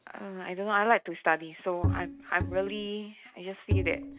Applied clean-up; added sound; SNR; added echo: neural mask model RNNoise.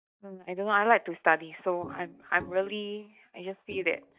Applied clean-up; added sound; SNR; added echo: neural mask model DeepFilterNet 3.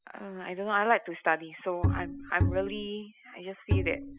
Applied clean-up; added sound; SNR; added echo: classical method spectral subtraction.